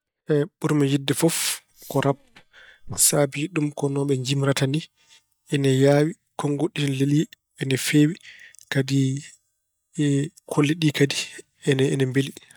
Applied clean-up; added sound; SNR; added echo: neural mask model DeepFilterNet 3.